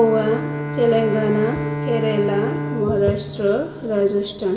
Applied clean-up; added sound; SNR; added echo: none; Bowed string instrument; 7 dB; reverberation time 1.7 s.